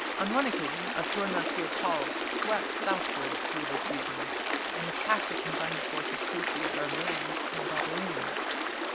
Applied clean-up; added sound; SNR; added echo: none; Stream; -4 dB; none.